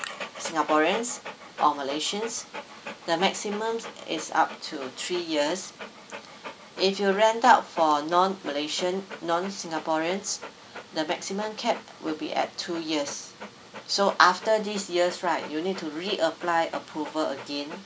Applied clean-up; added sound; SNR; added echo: none; Dog; 15 dB; none.